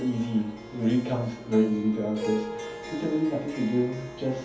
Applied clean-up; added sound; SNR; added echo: none; Harp; 13 dB; reverberation time 0.7 s.